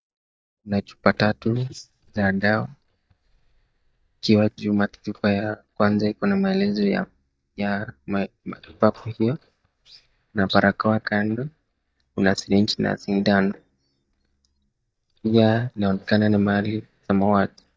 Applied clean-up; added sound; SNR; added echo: neural mask model DeepFilterNet 3.